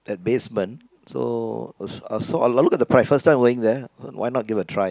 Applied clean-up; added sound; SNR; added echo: none; none; none; none.